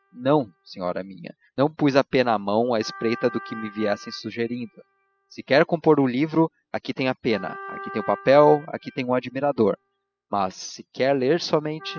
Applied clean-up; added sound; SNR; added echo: classical method spectral subtraction.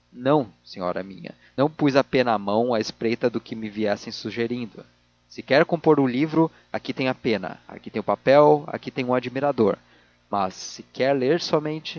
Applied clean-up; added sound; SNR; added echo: none; none; none; none.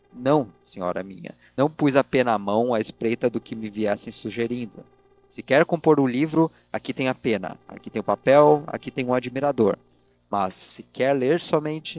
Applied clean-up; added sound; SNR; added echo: neural separator model SepFormer DNS4.